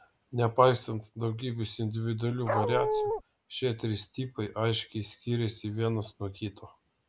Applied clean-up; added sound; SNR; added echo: none; Dog; -2 dB; none.